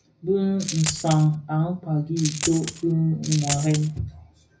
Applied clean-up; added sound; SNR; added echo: none; Coin (dropping); 7 dB; reverberation time 0.4 s.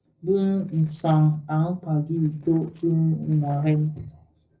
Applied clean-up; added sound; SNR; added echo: neural separator model SepFormer DNS4.